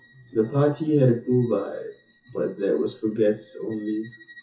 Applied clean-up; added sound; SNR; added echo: classical method WPE with log-MMSE.